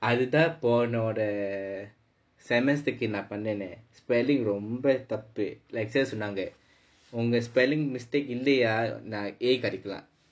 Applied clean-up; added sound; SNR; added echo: none; none; none; none.